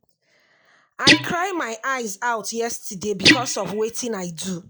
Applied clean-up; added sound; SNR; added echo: classical method log-MMSE.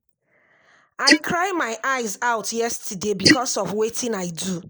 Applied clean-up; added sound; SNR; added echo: neural mask model Resemble Enhance denoiser.